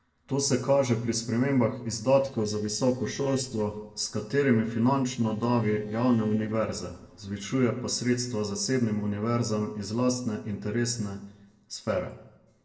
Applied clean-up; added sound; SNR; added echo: neural separator model SepFormer DNS4.